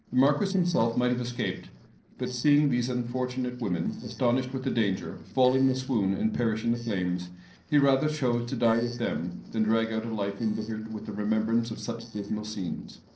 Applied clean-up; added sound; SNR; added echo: neural separator model SepFormer DNS4.